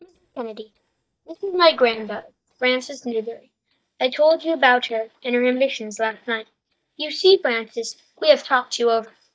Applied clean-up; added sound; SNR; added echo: neural mask model DeepFilterNet 3.